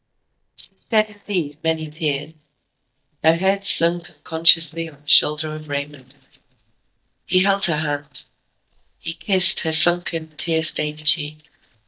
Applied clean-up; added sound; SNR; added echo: neural mask model DeepFilterNet 3.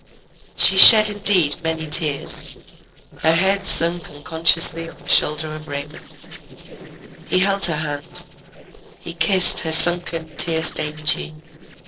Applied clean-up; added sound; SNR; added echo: neural separator model SepFormer DNS4.